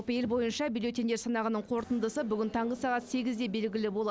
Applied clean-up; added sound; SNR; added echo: none; none; none; none.